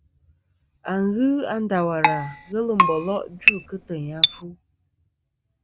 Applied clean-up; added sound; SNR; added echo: none; Keyboard (musical); -4 dB; none.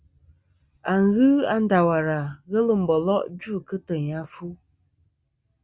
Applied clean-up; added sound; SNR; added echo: none; none; none; none.